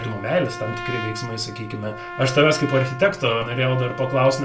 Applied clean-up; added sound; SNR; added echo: none; Trumpet; 11 dB; reverberation time 0.3 s.